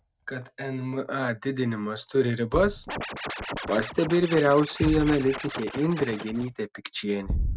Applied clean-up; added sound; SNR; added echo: neural mask model RNNoise.